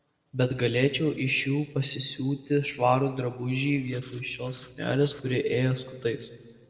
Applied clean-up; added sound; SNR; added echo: neural separator model SepFormer DNS4.